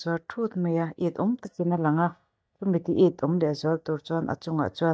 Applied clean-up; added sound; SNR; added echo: neural mask model DeepFilterNet 3.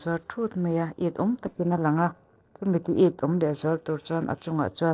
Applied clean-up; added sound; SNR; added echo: neural separator model SepFormer DNS4.